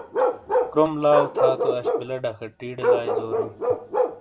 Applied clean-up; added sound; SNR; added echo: none; Bark; -2 dB; reverberation time 0.2 s.